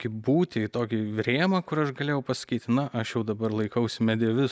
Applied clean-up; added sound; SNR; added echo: none; none; none; none.